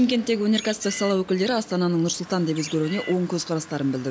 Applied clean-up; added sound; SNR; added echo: none; Bird; 14 dB; none.